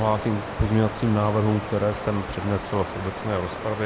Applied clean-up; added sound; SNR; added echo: none; Water; 9 dB; none.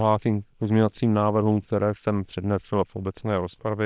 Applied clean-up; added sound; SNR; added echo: neural separator model SepFormer WHAM!.